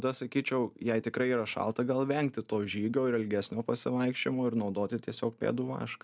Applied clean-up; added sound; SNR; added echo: none; none; none; none.